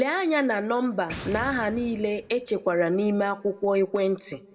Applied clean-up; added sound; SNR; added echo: none; Boom; 18 dB; reverberation time 1.0 s.